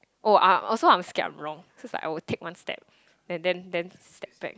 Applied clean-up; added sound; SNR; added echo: none; none; none; none.